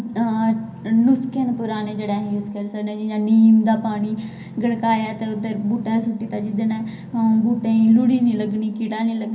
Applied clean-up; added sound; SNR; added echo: none; Engine; 17 dB; reverberation time 0.3 s.